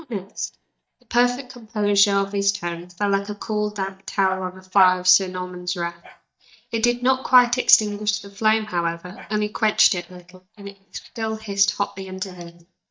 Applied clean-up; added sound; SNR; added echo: neural mask model DeepFilterNet 3.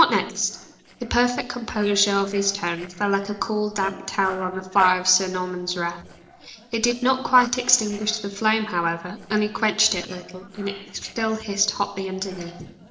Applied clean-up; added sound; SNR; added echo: neural separator model SepFormer DNS4.